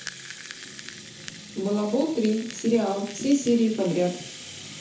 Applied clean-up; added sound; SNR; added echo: none; Rattle (instrument); 15 dB; reverberation time 0.9 s.